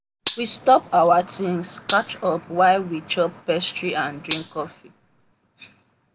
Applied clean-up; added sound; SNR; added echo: none; Gunshot, gunfire; 8 dB; none.